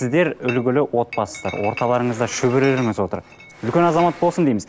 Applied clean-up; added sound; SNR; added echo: none; Chatter / Chink, clink + Insect; 17 dB; none.